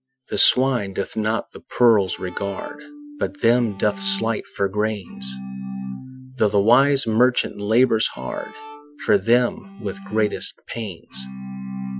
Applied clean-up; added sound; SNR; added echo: classical method Wiener filter.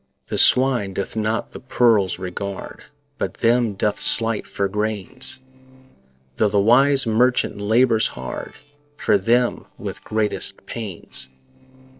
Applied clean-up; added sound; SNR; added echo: neural separator model SepFormer DNS4.